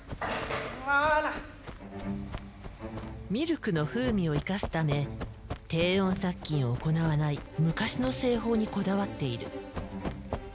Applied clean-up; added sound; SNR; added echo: none; Run; 12 dB; none.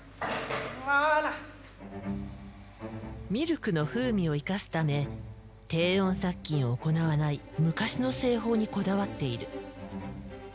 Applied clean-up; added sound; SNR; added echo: none; none; none; none.